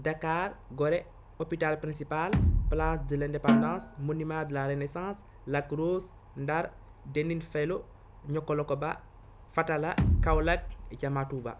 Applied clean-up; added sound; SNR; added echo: none; Snare drum + Bass drum; -3 dB; none.